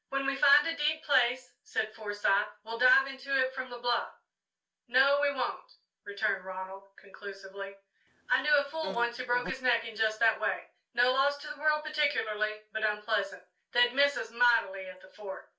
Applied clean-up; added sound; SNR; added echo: none; Insect; 17 dB; reverberation time 0.2 s.